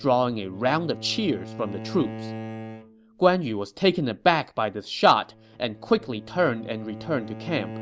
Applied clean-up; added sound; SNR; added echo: none; Bowed string instrument; 14 dB; none.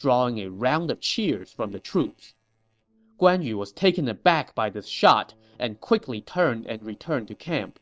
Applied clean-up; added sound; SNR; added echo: neural separator model SepFormer DNS4.